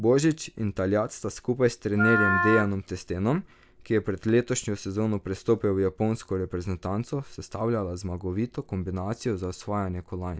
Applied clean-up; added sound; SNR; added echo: none; Wind instrument, woodwind instrument; 1 dB; none.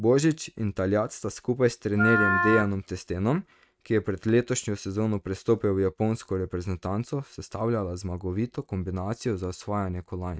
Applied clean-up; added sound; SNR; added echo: neural mask model RNNoise.